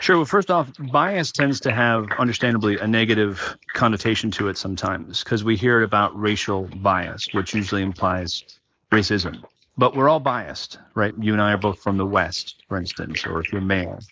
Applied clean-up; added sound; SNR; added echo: neural mask model Resemble Enhance denoiser.